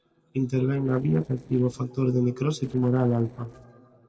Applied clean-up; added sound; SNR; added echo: neural separator model SepFormer DNS4.